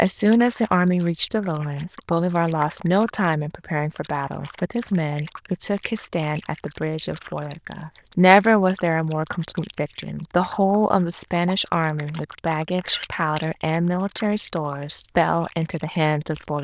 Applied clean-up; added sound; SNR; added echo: neural diffusion model UNIVERSE++.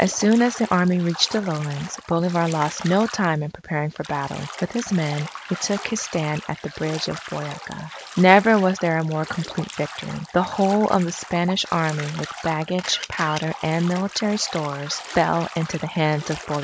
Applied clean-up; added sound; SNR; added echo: none; Bathtub (filling or washing) + Camera; 14 dB; none.